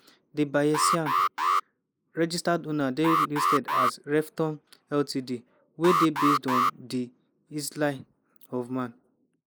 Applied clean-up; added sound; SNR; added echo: neural mask model Resemble Enhance denoiser.